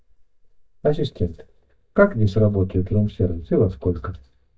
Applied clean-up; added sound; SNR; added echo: neural mask model DeepFilterNet 3.